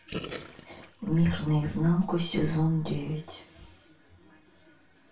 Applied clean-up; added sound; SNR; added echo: none; Gurgling; 14 dB; reverberation time 0.2 s.